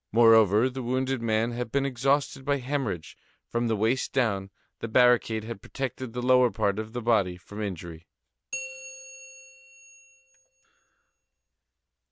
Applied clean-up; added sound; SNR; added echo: none; Bell; 16 dB; none.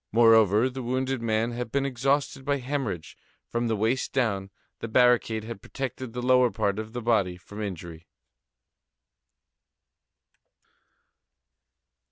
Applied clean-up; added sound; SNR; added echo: none; none; none; none.